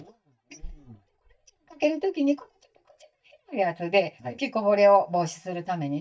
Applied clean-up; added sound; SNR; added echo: neural mask model DeepFilterNet 3.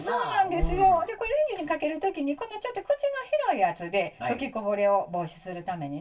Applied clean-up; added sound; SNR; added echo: none; Burping, eructation; 6 dB; reverberation time 0.2 s.